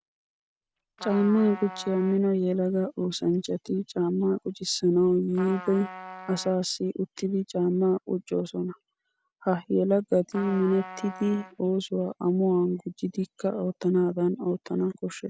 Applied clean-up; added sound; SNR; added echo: none; Trumpet; 16 dB; none.